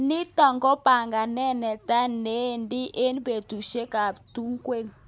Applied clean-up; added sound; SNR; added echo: none; none; none; none.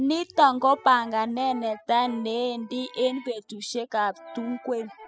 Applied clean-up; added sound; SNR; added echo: classical method spectral subtraction.